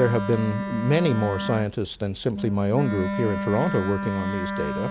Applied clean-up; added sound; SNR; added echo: none; Wind instrument, woodwind instrument; 5 dB; none.